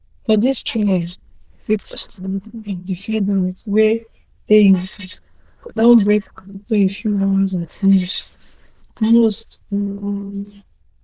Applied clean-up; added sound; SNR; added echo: neural diffusion model UNIVERSE++.